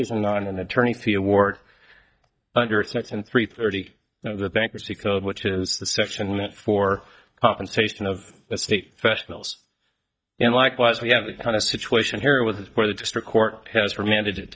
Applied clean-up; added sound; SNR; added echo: neural mask model DeepFilterNet 3.